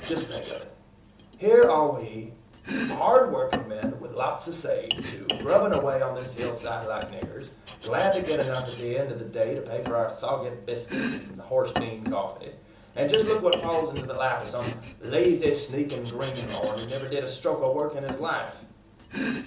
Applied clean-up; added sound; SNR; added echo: none; Domestic sounds, home sounds; 10 dB; reverberation time 1.2 s.